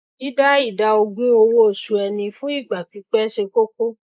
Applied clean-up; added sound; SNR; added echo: neural mask model Resemble Enhance denoiser.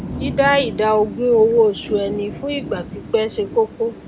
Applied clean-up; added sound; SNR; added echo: none; Thunder / Rain; 12 dB; none.